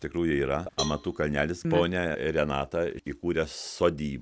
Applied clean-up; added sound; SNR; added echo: none; Cowbell; 13 dB; none.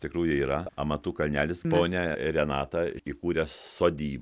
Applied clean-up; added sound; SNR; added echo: none; none; none; none.